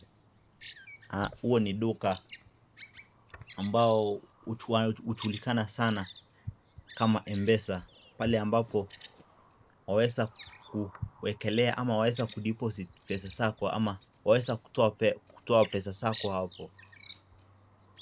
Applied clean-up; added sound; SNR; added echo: none; Bird vocalization, bird call, bird song; 19 dB; none.